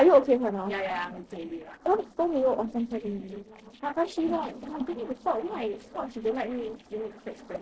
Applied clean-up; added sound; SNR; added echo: neural separator model SepFormer DNS4.